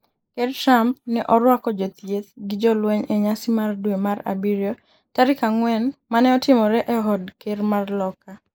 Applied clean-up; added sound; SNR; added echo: neural mask model Resemble Enhance denoiser.